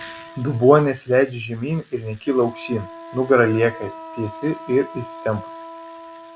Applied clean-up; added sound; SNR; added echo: none; Wind instrument, woodwind instrument; 17 dB; none.